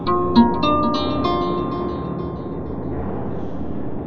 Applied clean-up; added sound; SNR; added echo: none; Guitar; -5 dB; reverberation time 2.1 s.